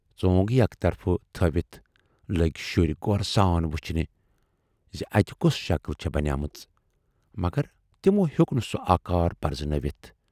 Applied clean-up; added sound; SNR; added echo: none; none; none; none.